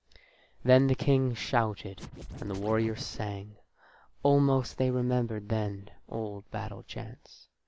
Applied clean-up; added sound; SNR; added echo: none; Scratching (performance technique); 13 dB; none.